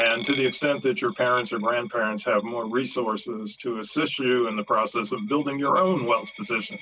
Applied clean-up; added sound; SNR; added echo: none; Coin (dropping); 15 dB; none.